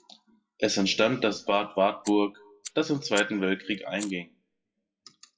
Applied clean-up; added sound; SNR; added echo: classical method WPE with log-MMSE.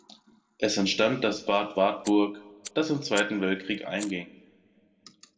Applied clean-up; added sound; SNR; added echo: none; Fire; 18 dB; reverberation time 0.9 s.